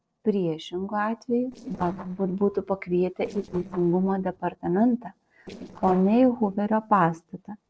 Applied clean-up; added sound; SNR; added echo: neural separator model SepFormer DNS4.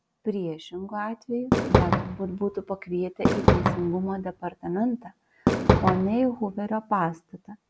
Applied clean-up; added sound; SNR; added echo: none; Fireworks; -5 dB; none.